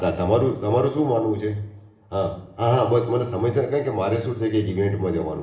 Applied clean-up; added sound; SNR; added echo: none; none; none; reverberation time 1.1 s.